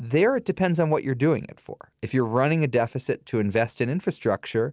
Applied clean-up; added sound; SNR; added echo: none; none; none; none.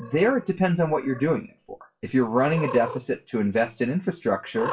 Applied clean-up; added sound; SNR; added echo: classical method WPE with log-MMSE.